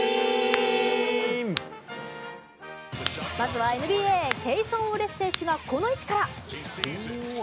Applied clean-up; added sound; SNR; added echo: none; Crack; 10 dB; none.